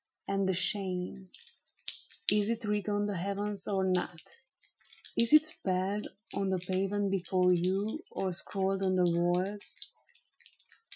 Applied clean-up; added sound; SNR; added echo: classical method Wiener filter.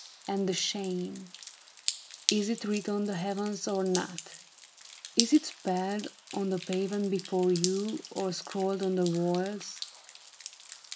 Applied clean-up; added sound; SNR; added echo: none; Drip; 9 dB; none.